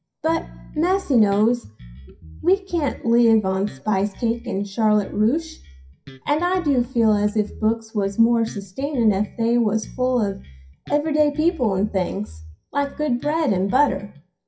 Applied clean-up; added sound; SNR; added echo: classical method WPE with log-MMSE.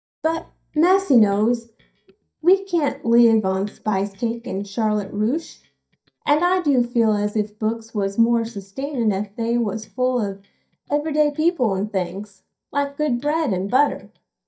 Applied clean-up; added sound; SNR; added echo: neural mask model DeepFilterNet 3.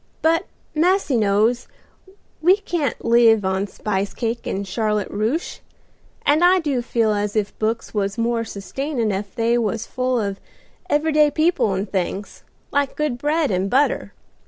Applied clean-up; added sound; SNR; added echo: none; none; none; none.